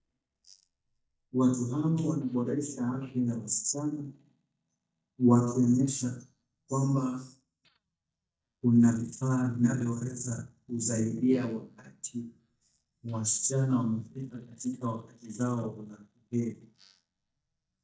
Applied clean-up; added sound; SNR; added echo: neural mask model DeepFilterNet 3.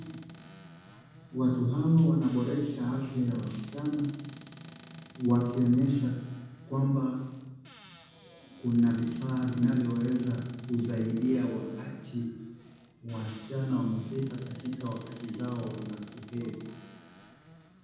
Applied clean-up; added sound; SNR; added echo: none; Squeak / Cupboard open or close; 18 dB; reverberation time 1.1 s.